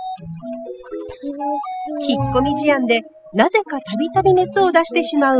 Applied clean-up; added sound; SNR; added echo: classical method spectral subtraction.